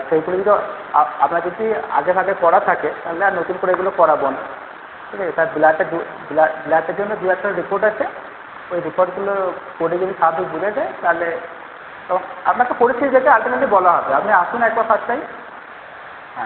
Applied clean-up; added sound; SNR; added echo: none; none; none; none.